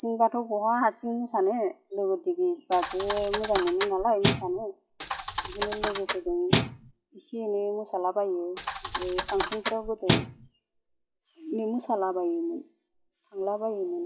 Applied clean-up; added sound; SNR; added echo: classical method WPE with log-MMSE.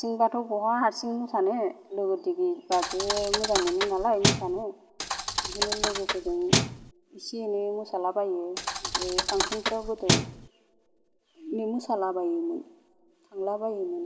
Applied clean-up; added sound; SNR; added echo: none; Thump, thud; -1 dB; reverberation time 0.4 s.